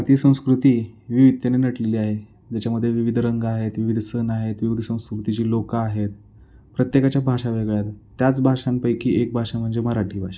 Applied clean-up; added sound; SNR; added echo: none; none; none; none.